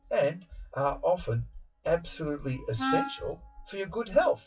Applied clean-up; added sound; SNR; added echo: classical method WPE with log-MMSE.